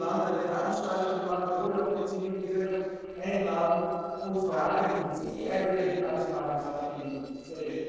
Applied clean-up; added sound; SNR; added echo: neural separator model SepFormer DNS4.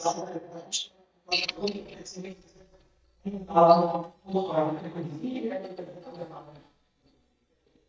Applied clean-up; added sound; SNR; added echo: neural mask model DeepFilterNet 3.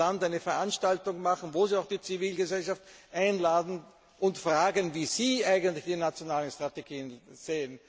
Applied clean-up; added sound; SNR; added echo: none; none; none; none.